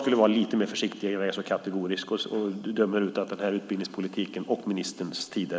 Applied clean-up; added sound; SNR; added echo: neural mask model Resemble Enhance denoiser.